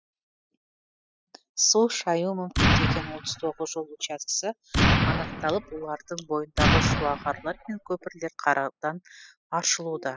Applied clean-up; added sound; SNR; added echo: classical method spectral subtraction.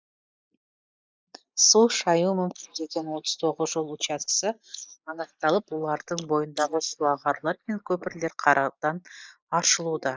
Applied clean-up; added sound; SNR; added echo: neural mask model Resemble Enhance denoiser.